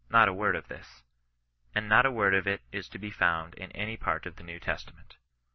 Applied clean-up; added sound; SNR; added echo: none; none; none; none.